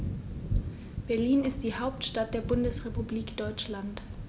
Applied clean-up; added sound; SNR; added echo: none; Thunder; 4 dB; none.